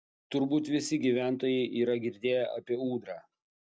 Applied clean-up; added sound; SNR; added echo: neural mask model DeepFilterNet 3.